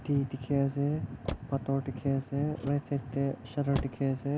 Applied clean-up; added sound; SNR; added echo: none; Motor vehicle (road); 13 dB; none.